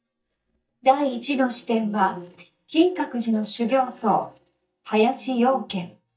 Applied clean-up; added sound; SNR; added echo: neural mask model DeepFilterNet 3.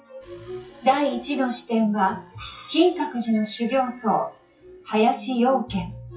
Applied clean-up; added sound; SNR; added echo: classical method WPE with log-MMSE.